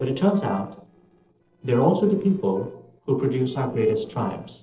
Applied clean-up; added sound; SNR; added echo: neural separator model SepFormer DNS4.